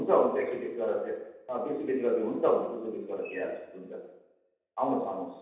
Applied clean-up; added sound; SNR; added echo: none; none; none; reverberation time 0.9 s.